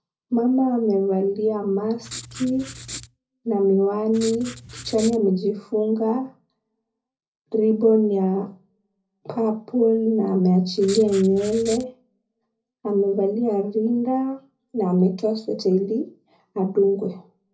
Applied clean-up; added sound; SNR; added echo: none; Writing; 15 dB; reverberation time 0.4 s.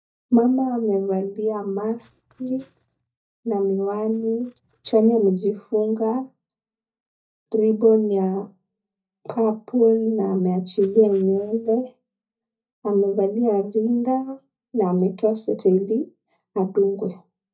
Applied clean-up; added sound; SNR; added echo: neural mask model DeepFilterNet 3.